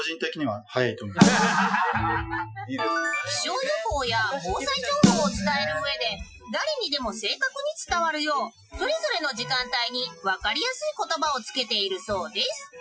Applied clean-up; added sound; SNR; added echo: classical method Wiener filter.